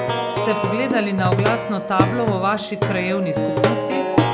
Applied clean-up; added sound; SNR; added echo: none; Plucked string instrument; -2 dB; none.